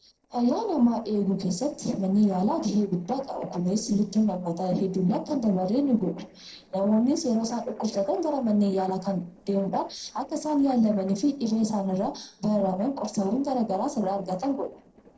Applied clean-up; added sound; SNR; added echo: neural separator model SepFormer DNS4.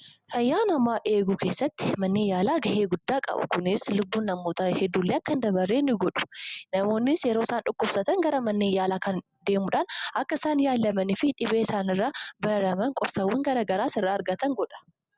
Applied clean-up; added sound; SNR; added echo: none; none; none; none.